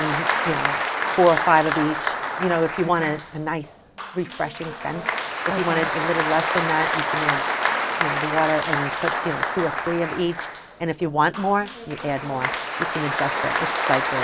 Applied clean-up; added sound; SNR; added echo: none; Applause; 1 dB; none.